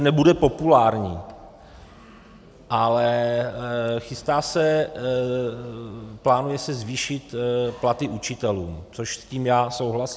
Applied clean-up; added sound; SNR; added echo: none; none; none; none.